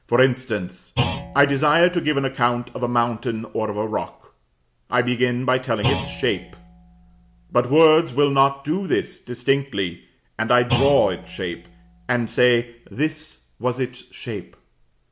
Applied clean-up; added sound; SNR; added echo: none; Thump, thud; 12 dB; none.